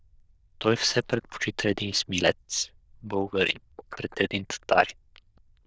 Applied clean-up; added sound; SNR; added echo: neural diffusion model UNIVERSE++.